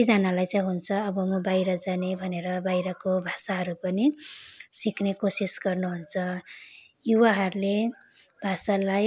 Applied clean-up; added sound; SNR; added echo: none; none; none; none.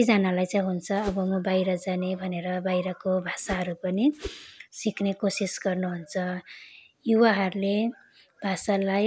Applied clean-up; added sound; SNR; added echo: none; Whoosh, swoosh, swish; 12 dB; none.